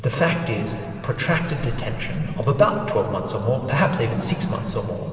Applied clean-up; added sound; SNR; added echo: none; none; none; reverberation time 2.8 s.